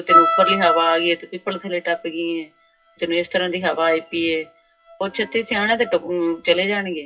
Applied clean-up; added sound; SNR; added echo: classical method WPE with log-MMSE.